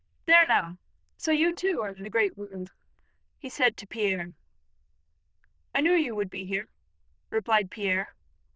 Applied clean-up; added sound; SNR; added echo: neural diffusion model UNIVERSE++.